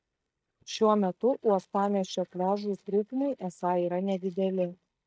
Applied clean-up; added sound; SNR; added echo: neural mask model DeepFilterNet 3.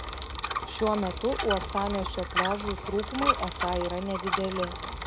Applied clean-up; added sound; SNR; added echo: none; Bicycle; 1 dB; none.